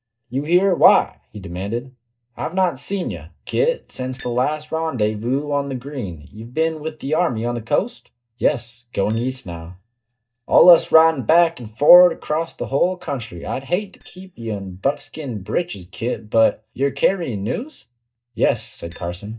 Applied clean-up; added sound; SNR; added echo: neural mask model DeepFilterNet 3.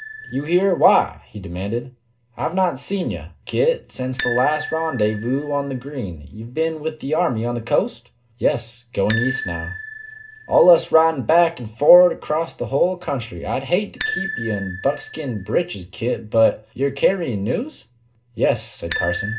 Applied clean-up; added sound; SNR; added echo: none; Bicycle bell; 14 dB; reverberation time 0.2 s.